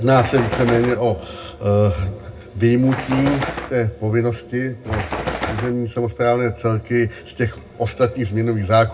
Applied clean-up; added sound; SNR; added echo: none; Bird; 6 dB; reverberation time 0.2 s.